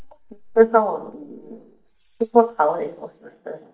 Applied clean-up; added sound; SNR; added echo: neural mask model DeepFilterNet 3.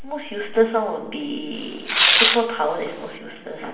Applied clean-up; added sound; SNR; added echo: none; Tearing; -3 dB; reverberation time 0.9 s.